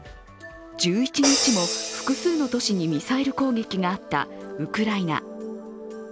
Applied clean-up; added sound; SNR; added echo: none; Crash cymbal; 7 dB; none.